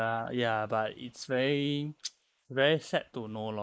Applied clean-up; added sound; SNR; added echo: neural mask model Resemble Enhance denoiser.